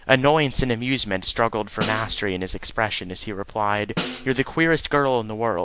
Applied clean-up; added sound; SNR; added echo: none; Snare drum; 12 dB; none.